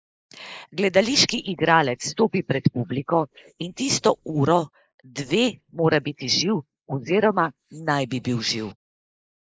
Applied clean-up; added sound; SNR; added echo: neural mask model Resemble Enhance denoiser.